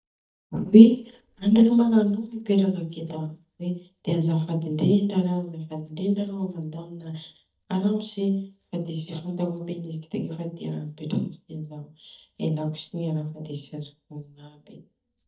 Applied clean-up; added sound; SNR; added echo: neural mask model DeepFilterNet 3.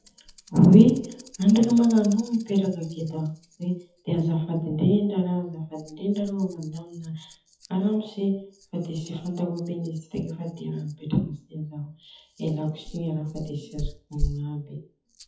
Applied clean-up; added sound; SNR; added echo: classical method WPE with log-MMSE.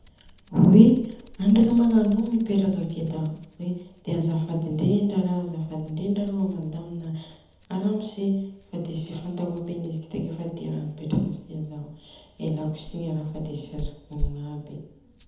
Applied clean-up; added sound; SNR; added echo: none; Rattle; 16 dB; reverberation time 1.0 s.